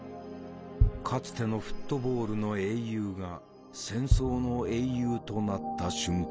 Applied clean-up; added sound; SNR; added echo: none; Bass drum; 1 dB; none.